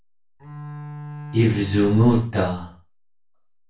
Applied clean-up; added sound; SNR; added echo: none; Bowed string instrument; 13 dB; reverberation time 0.3 s.